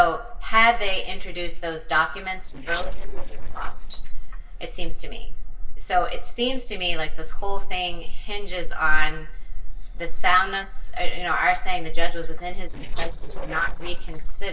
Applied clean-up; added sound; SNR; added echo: neural separator model SepFormer DNS4.